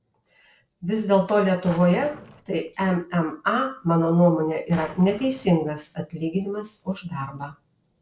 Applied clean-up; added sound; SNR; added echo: neural separator model SepFormer DNS4.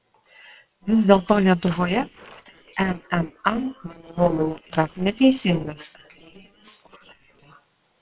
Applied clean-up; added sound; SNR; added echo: neural separator model SepFormer WHAM!.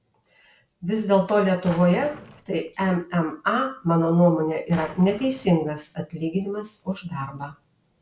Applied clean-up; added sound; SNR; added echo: none; Drawer open or close; 17 dB; none.